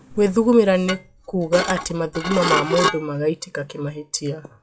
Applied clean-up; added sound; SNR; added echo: classical method log-MMSE.